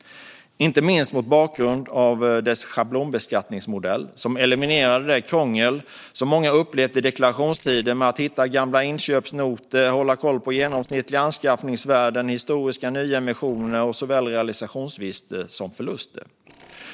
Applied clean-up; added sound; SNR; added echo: neural separator model SepFormer DNS4.